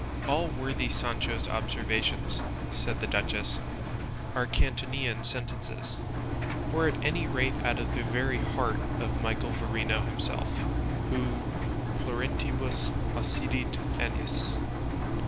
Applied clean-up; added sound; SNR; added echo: none; Engine; -2 dB; none.